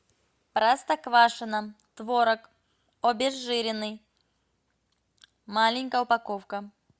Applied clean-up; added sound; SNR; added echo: none; none; none; none.